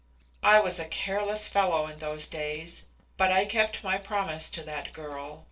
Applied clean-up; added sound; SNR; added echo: neural separator model SepFormer DNS4.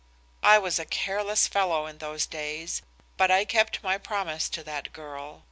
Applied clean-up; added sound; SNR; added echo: none; none; none; none.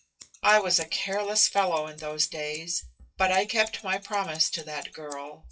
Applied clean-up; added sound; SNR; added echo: classical method WPE with log-MMSE.